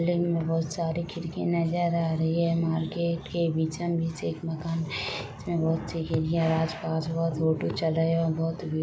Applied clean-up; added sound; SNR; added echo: none; none; none; none.